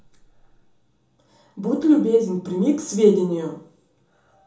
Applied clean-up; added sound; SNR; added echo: none; none; none; reverberation time 1.2 s.